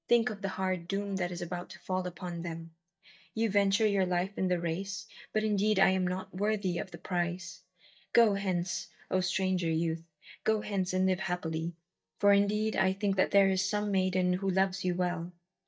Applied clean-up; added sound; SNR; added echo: neural mask model DeepFilterNet 3.